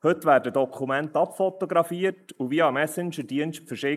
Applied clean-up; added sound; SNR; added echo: neural mask model Resemble Enhance denoiser.